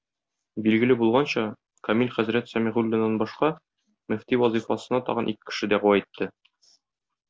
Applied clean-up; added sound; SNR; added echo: none; none; none; none.